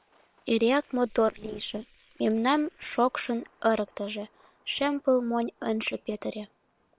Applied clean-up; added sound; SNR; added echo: neural separator model SepFormer WHAM!.